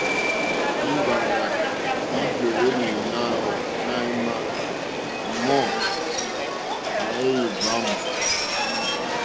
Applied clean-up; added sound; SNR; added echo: none; Subway, metro, underground; -4 dB; none.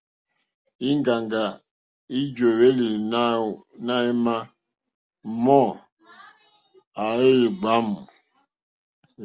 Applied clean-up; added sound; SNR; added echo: none; none; none; none.